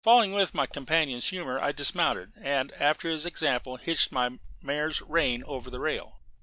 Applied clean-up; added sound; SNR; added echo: neural mask model DeepFilterNet 3.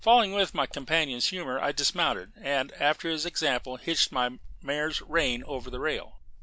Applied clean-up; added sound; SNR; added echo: none; Wind; 16 dB; none.